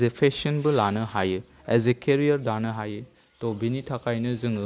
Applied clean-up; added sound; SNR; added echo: none; none; none; none.